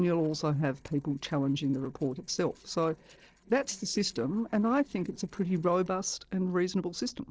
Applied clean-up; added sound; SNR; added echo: neural separator model SepFormer DNS4.